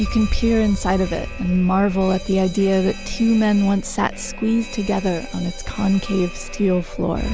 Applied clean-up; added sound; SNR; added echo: none; Alarm; 13 dB; none.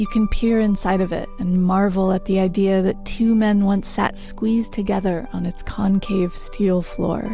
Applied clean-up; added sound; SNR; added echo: none; none; none; none.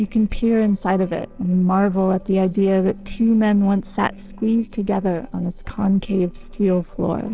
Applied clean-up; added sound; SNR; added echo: neural separator model SepFormer DNS4.